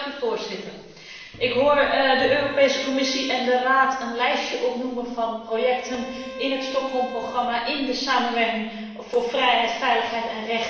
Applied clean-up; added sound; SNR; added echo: none; Bowed string instrument; 14 dB; reverberation time 1.1 s.